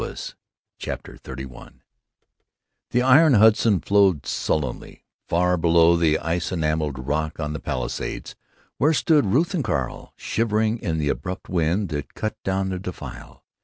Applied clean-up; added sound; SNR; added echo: none; none; none; none.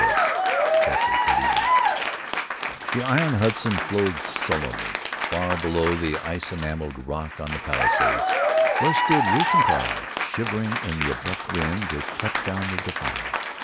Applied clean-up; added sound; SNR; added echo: none; Applause / Cheering; -4 dB; none.